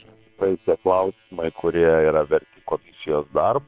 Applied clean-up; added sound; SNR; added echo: neural separator model SepFormer WHAM!.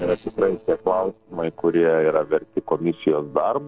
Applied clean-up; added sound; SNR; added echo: neural separator model SepFormer DNS4.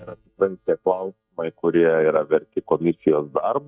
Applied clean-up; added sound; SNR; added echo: neural mask model DeepFilterNet 3.